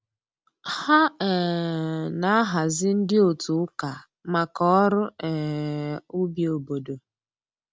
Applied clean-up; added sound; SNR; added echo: none; none; none; none.